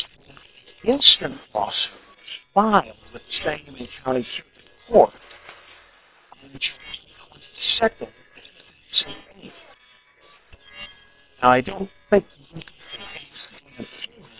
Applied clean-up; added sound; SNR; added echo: neural separator model SepFormer WHAM!.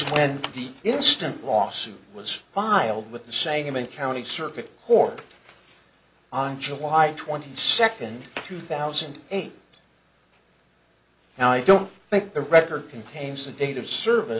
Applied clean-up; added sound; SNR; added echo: none; none; none; none.